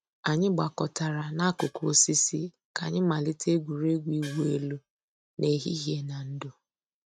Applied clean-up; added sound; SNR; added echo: neural mask model RNNoise.